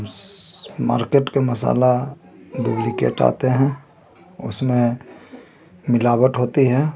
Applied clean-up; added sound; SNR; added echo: none; none; none; none.